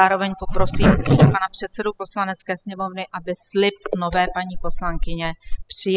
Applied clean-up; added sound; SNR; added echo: classical method spectral subtraction.